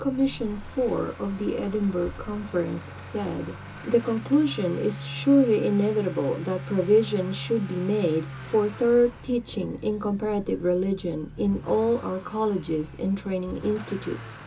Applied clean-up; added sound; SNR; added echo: none; Accelerating, revving, vroom / Motor vehicle (road); 13 dB; reverberation time 0.2 s.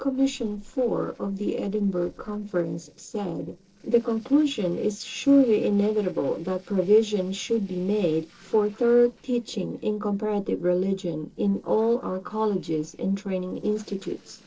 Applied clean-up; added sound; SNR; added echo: neural separator model SepFormer DNS4.